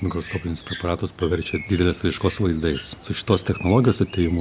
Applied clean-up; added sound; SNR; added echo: none; Bird; 17 dB; none.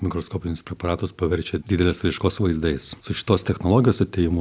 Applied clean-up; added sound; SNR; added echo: none; none; none; none.